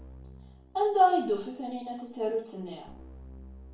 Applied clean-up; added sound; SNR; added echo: none; Keyboard (musical); 20 dB; reverberation time 0.3 s.